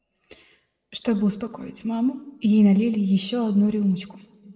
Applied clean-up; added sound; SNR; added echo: none; none; none; reverberation time 1.1 s.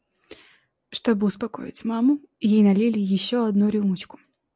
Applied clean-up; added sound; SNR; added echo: none; none; none; none.